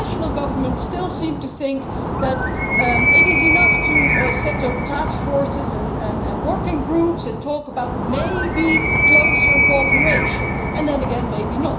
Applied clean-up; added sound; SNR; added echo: none; Animal; -5 dB; reverberation time 0.5 s.